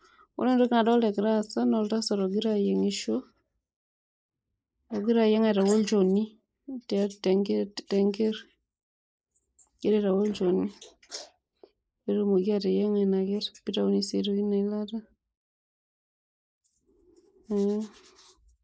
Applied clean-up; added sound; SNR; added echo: neural mask model Resemble Enhance denoiser.